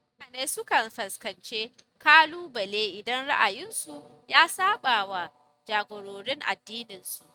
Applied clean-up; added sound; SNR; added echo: neural mask model RNNoise.